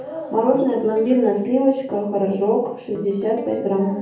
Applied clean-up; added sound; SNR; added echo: none; Guitar; 19 dB; reverberation time 0.7 s.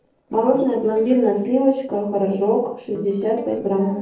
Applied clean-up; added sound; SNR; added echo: neural separator model SepFormer DNS4.